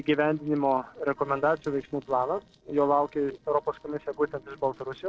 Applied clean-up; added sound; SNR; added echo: neural separator model SepFormer DNS4.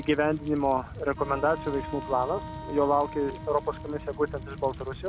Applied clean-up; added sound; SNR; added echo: none; Fire + Wind instrument, woodwind instrument; 11 dB; none.